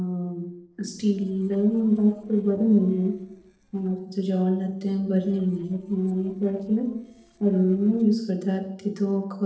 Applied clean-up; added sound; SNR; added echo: neural separator model SepFormer DNS4.